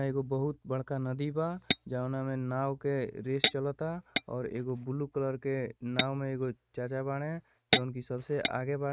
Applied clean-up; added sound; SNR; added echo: neural mask model RNNoise.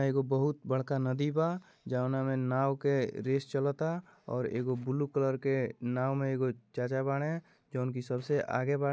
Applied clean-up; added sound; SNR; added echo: none; none; none; none.